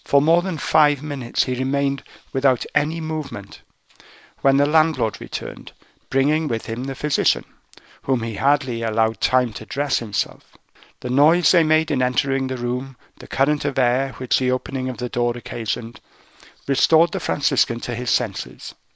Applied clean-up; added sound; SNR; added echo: none; none; none; none.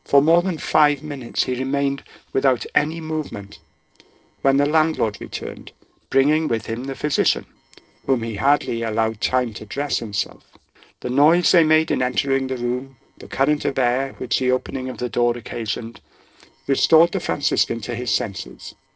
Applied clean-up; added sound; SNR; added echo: neural separator model SepFormer DNS4.